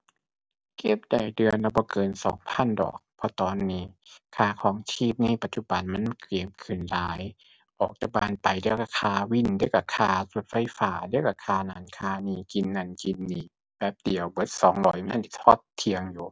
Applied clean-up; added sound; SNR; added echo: none; none; none; none.